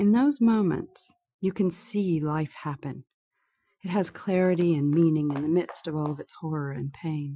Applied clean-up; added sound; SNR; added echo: classical method Wiener filter.